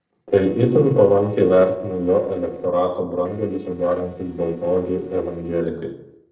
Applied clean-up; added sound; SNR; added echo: neural separator model SepFormer DNS4.